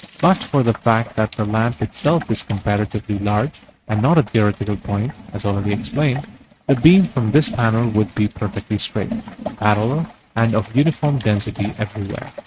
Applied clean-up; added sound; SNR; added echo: neural mask model RNNoise.